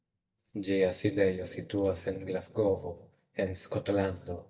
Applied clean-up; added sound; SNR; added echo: neural mask model DeepFilterNet 3.